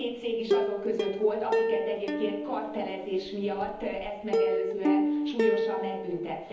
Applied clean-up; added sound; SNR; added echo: none; Plucked string instrument; -2 dB; reverberation time 1.3 s.